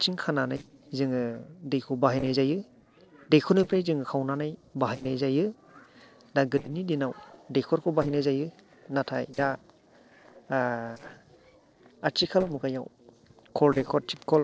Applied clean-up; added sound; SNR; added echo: neural separator model SepFormer DNS4.